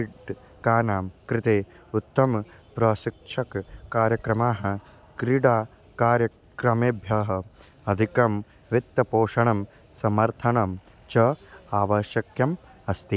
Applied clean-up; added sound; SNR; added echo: none; none; none; none.